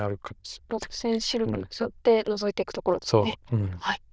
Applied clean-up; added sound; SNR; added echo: neural diffusion model UNIVERSE++.